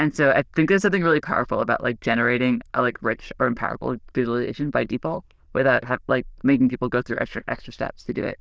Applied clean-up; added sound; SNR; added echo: neural diffusion model UNIVERSE++.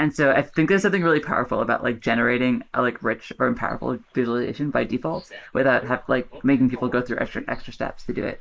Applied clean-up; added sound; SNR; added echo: neural mask model Resemble Enhance denoiser.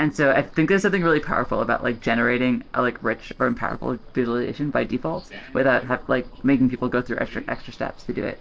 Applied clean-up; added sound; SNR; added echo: neural separator model SepFormer DNS4.